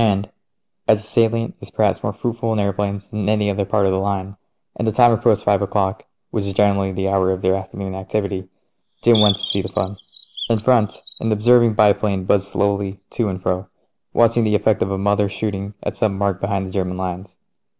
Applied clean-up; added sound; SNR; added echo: none; Bird; 11 dB; none.